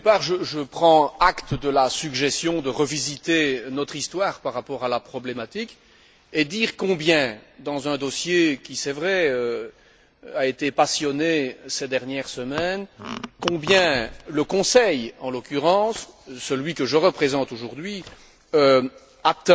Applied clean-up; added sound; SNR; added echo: none; none; none; none.